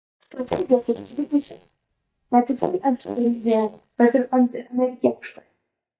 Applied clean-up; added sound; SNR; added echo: neural mask model DeepFilterNet 3.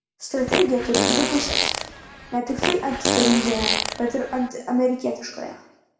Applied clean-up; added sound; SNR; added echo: none; Fart; 0 dB; reverberation time 0.8 s.